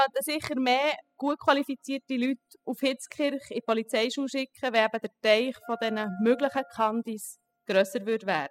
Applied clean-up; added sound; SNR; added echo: classical method spectral subtraction.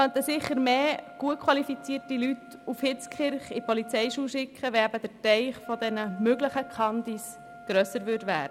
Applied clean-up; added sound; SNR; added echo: none; Wind instrument, woodwind instrument; 19 dB; none.